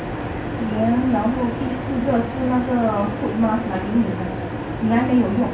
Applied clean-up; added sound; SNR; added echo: none; none; none; none.